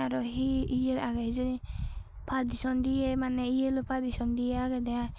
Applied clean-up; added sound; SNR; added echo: none; none; none; none.